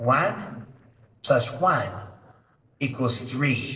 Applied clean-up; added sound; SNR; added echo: neural separator model SepFormer DNS4.